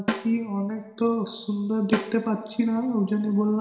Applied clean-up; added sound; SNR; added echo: none; Snare drum; 9 dB; reverberation time 1.0 s.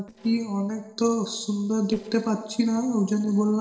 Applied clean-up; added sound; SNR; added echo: neural separator model SepFormer DNS4.